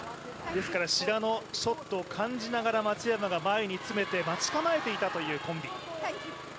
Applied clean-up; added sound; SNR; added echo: none; Engine starting; 15 dB; none.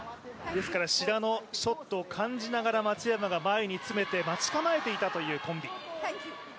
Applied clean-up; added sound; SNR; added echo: none; none; none; none.